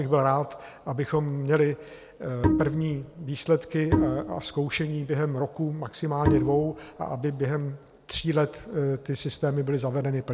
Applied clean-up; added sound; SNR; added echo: none; Bowed string instrument; 1 dB; none.